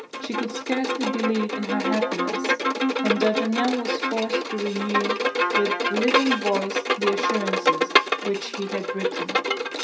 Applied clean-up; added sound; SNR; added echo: none; Bowed string instrument; -3 dB; reverberation time 0.5 s.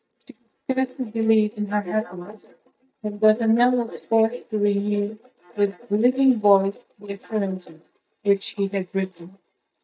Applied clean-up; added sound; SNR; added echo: neural mask model DeepFilterNet 3.